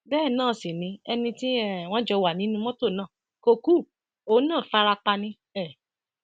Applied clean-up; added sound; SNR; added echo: none; none; none; none.